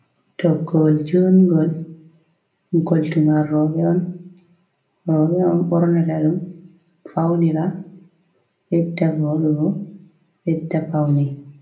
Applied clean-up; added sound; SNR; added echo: none; none; none; reverberation time 0.4 s.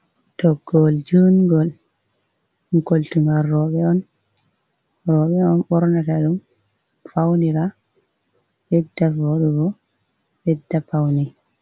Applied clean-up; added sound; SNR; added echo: none; none; none; none.